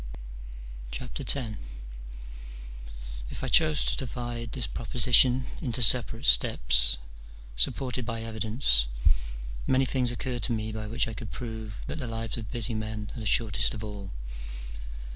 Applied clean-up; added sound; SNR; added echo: none; none; none; none.